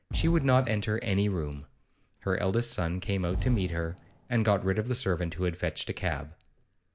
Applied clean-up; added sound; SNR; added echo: none; Fireworks; 10 dB; none.